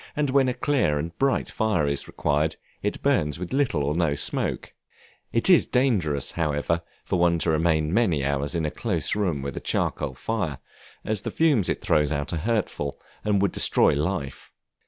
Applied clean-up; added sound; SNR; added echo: none; none; none; none.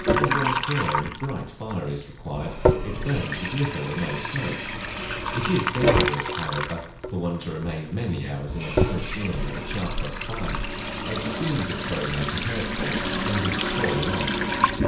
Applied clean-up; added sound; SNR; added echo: none; Sink (filling or washing) / Water tap, faucet; -4 dB; reverberation time 0.5 s.